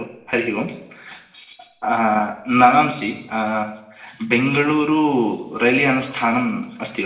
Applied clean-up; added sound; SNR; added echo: none; none; none; reverberation time 0.8 s.